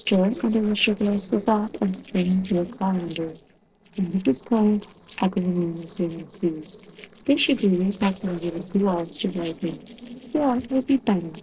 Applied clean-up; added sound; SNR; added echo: neural separator model SepFormer DNS4.